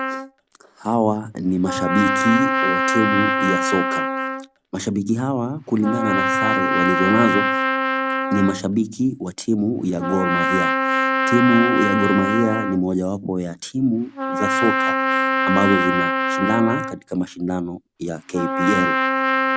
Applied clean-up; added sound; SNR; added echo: none; Trumpet; 0 dB; none.